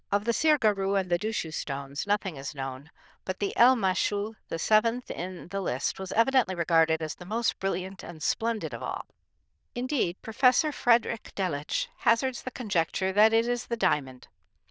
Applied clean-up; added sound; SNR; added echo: neural diffusion model UNIVERSE++.